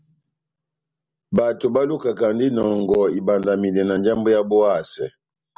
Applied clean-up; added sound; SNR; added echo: none; none; none; none.